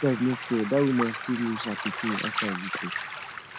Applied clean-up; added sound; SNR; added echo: none; Waves, surf; 6 dB; none.